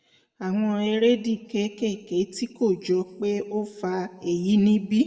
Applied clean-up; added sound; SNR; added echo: none; none; none; reverberation time 1.3 s.